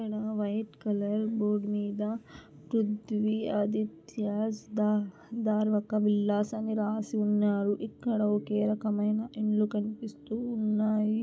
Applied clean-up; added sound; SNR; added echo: none; none; none; none.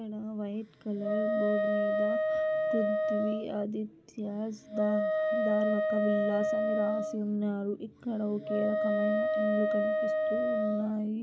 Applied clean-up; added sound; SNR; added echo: none; Wind instrument, woodwind instrument; -3 dB; none.